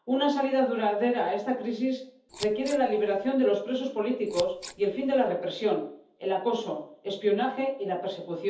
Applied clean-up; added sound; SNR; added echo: none; Scissors; 16 dB; reverberation time 0.5 s.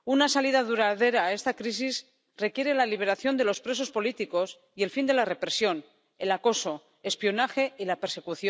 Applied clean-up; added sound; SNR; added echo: none; none; none; none.